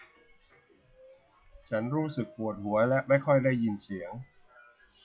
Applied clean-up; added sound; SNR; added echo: classical method log-MMSE.